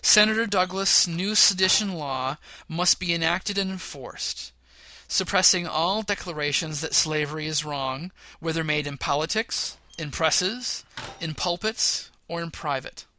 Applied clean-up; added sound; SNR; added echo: none; Slam; 20 dB; none.